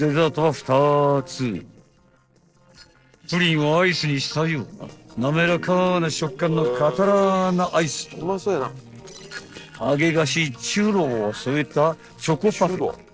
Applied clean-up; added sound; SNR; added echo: neural separator model SepFormer DNS4.